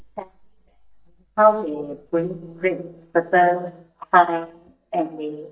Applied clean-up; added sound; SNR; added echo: neural mask model DeepFilterNet 3.